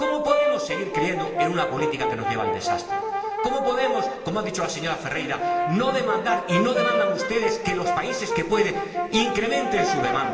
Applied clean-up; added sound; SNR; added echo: none; Brass instrument; 1 dB; reverberation time 2.9 s.